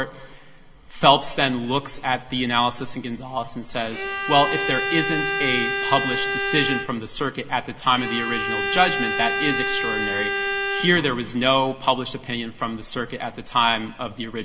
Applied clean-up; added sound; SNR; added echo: none; Bowed string instrument; 2 dB; reverberation time 0.4 s.